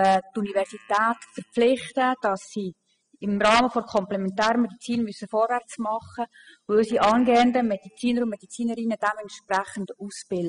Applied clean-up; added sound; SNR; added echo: classical method spectral subtraction.